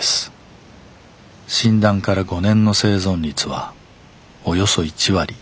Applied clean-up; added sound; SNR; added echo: none; none; none; none.